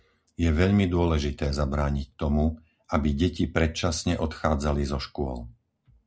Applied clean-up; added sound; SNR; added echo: none; none; none; none.